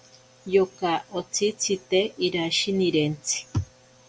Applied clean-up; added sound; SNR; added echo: none; none; none; none.